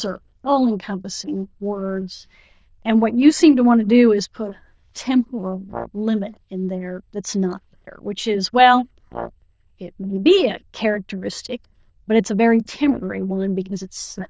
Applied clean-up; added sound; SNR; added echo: neural diffusion model UNIVERSE++.